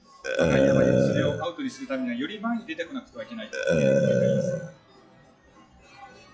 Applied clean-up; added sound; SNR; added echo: classical method WPE with log-MMSE.